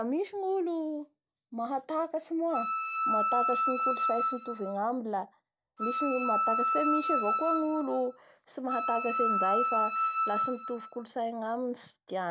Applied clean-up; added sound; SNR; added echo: none; Wind instrument, woodwind instrument; -2 dB; none.